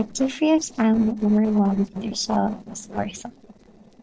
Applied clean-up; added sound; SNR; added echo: neural separator model SepFormer DNS4.